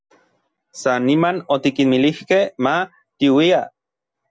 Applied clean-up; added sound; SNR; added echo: none; none; none; none.